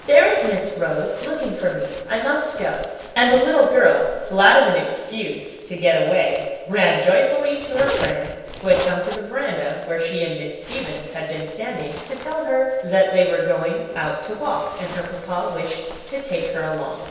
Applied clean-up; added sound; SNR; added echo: none; Zipper (clothing); 16 dB; reverberation time 1.2 s.